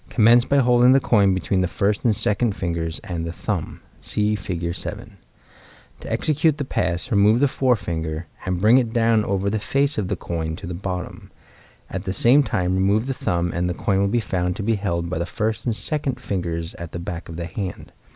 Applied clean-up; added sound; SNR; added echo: none; none; none; none.